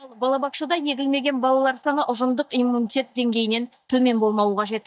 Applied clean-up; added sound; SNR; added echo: neural mask model DeepFilterNet 3.